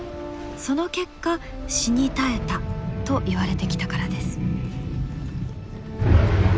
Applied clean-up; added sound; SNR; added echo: none; none; none; none.